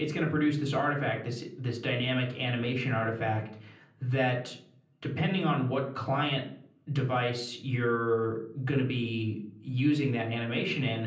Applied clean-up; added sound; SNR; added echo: none; none; none; reverberation time 0.6 s.